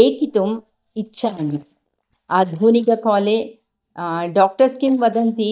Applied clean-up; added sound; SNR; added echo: neural mask model DeepFilterNet 3.